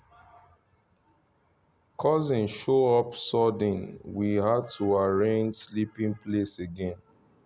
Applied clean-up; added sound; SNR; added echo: none; none; none; none.